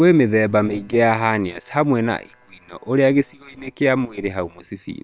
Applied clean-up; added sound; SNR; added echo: neural separator model SepFormer WHAM!.